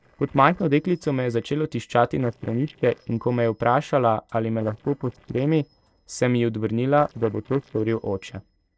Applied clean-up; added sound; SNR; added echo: neural separator model SepFormer DNS4.